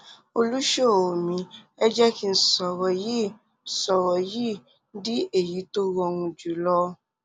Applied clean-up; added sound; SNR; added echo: none; none; none; none.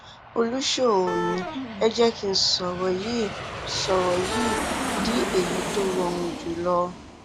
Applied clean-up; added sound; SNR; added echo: none; Aircraft + Wind instrument, woodwind instrument; 5 dB; none.